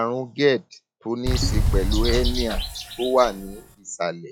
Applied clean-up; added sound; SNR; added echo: classical method log-MMSE.